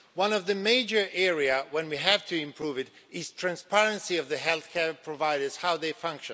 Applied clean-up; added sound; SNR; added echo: none; none; none; none.